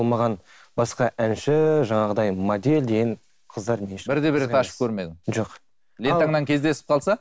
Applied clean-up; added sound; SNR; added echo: none; none; none; none.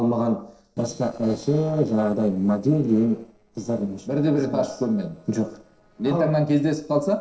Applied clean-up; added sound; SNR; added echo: neural separator model SepFormer DNS4.